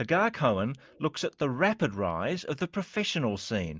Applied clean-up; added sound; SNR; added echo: none; none; none; none.